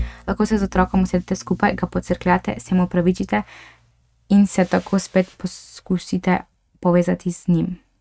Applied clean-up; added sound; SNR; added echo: neural mask model RNNoise.